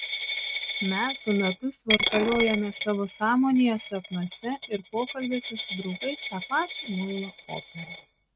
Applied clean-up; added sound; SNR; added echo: neural mask model RNNoise.